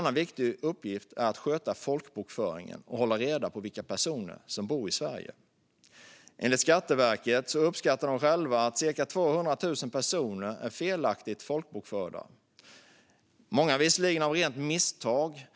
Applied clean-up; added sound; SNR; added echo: none; none; none; none.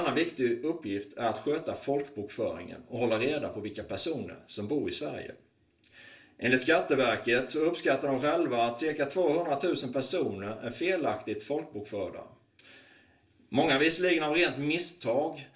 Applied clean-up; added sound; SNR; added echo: none; none; none; reverberation time 0.3 s.